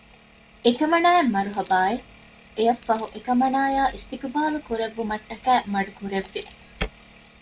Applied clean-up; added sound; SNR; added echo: none; Coin (dropping); 19 dB; none.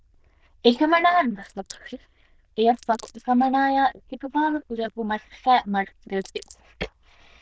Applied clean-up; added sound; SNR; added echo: neural diffusion model UNIVERSE++.